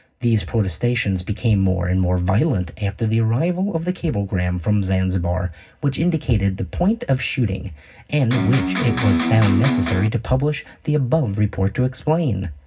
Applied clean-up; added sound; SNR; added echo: none; Electric guitar; 2 dB; reverberation time 0.4 s.